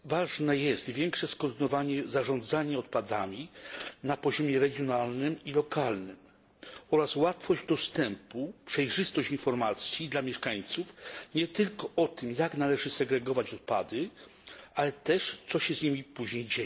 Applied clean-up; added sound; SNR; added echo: none; none; none; none.